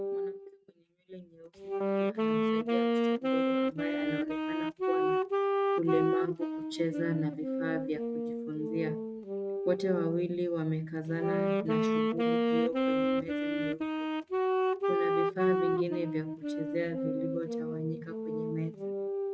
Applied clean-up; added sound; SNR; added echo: neural mask model RNNoise.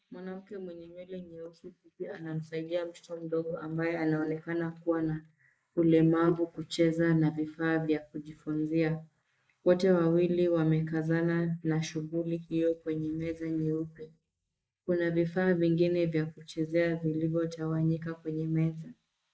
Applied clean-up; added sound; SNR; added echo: neural mask model Resemble Enhance denoiser.